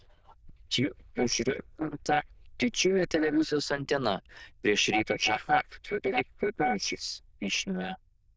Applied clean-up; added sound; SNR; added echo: neural diffusion model UNIVERSE++.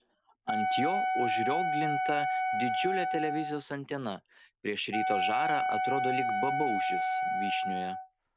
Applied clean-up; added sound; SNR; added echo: none; Wind instrument, woodwind instrument; -4 dB; none.